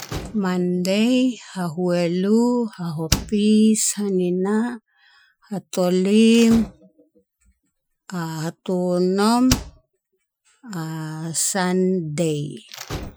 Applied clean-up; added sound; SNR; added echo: classical method Wiener filter.